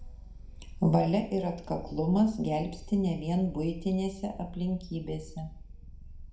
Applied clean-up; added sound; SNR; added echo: none; Purr; 14 dB; reverberation time 0.4 s.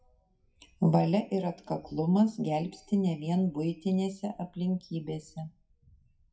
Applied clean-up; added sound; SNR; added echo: classical method WPE with log-MMSE.